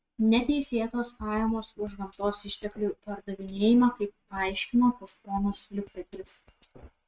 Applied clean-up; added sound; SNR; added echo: neural mask model RNNoise.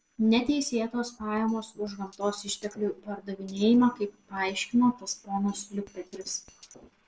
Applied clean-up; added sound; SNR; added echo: neural separator model SepFormer DNS4.